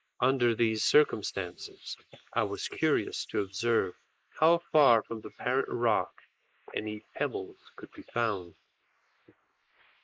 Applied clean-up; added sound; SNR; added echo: neural mask model Resemble Enhance denoiser.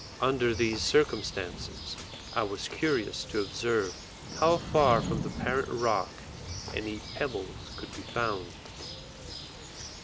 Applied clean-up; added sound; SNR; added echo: none; Bird + Thunder / Rain; 8 dB; none.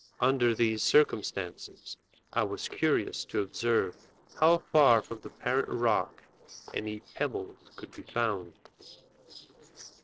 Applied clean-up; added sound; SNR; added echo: neural separator model SepFormer DNS4.